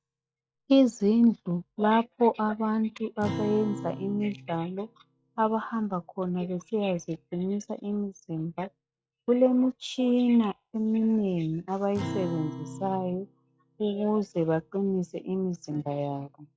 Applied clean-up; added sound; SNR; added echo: classical method log-MMSE.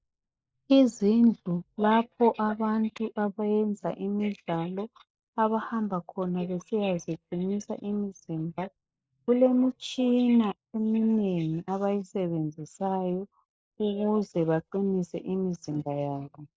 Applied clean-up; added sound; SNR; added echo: neural mask model Resemble Enhance denoiser.